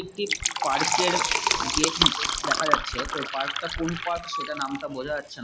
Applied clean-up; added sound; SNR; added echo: none; Fill (with liquid); -3 dB; none.